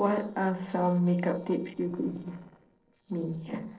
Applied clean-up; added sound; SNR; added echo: neural separator model SepFormer DNS4.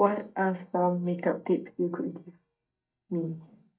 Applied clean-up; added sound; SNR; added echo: neural mask model DeepFilterNet 3.